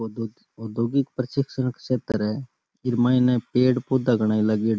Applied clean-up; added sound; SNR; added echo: none; none; none; none.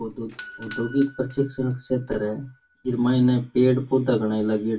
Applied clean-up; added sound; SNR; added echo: none; Doorbell; 10 dB; reverberation time 0.2 s.